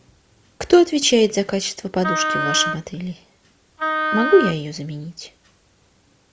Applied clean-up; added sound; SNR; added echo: none; Wind instrument, woodwind instrument; 2 dB; none.